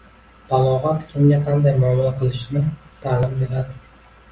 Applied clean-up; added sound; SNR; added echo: none; none; none; none.